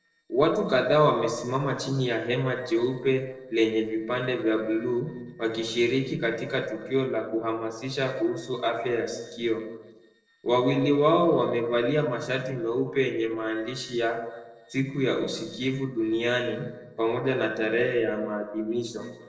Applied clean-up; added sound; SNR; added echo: neural separator model SepFormer DNS4.